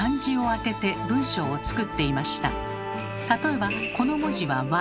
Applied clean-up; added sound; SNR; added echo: none; Bowed string instrument; 17 dB; none.